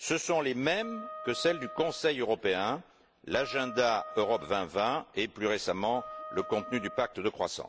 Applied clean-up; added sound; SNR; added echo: none; Wind instrument, woodwind instrument; 15 dB; none.